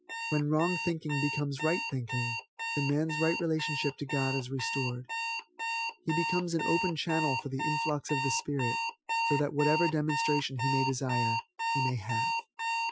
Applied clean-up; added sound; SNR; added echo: classical method Wiener filter.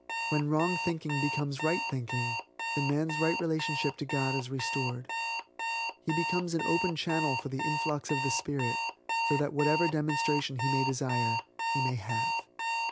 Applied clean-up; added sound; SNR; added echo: none; Alarm; 2 dB; none.